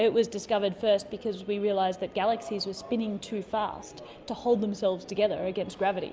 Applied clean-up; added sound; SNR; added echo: none; none; none; none.